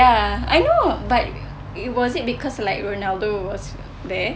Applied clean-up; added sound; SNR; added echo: none; none; none; none.